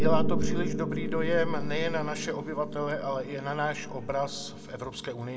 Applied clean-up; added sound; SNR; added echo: none; Piano; -3 dB; reverberation time 1.4 s.